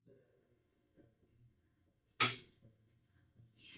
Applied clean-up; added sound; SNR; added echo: neural mask model DeepFilterNet 3.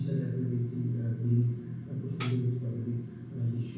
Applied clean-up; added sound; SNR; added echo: none; Tambourine; 0 dB; reverberation time 1.2 s.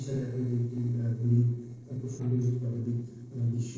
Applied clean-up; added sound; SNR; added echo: neural separator model SepFormer DNS4.